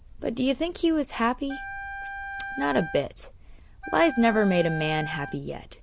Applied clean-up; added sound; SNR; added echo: none; Wind instrument, woodwind instrument; 10 dB; none.